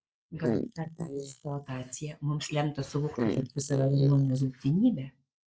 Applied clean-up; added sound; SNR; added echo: neural mask model Resemble Enhance denoiser.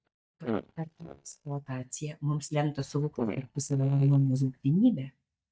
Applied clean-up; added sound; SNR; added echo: neural mask model DeepFilterNet 3.